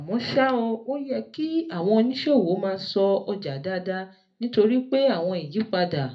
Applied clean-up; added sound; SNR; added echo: none; none; none; reverberation time 0.3 s.